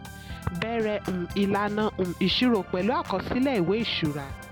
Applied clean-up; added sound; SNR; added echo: none; Organ; 13 dB; none.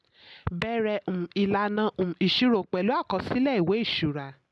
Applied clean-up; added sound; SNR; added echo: none; none; none; none.